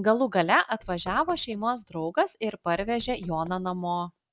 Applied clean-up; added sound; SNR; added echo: neural mask model DeepFilterNet 3.